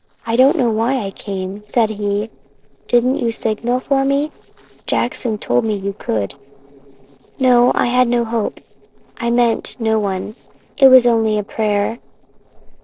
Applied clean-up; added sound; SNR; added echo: neural separator model SepFormer DNS4.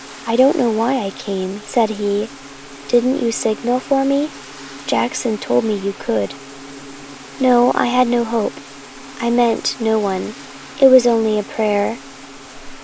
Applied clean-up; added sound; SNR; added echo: none; Bathtub (filling or washing) + Insect; 17 dB; none.